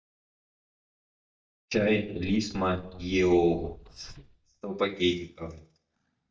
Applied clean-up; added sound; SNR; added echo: neural mask model DeepFilterNet 3.